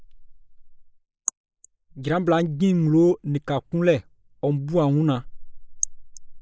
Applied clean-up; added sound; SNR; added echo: neural mask model Resemble Enhance denoiser.